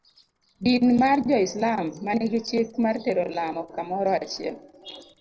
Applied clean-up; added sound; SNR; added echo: neural separator model SepFormer DNS4.